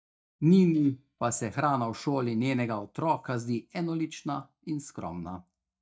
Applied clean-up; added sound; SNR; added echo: neural mask model DeepFilterNet 3.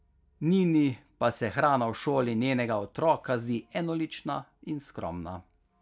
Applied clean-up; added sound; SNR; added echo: none; none; none; none.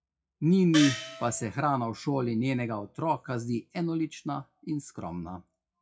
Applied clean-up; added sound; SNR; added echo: classical method WPE with log-MMSE.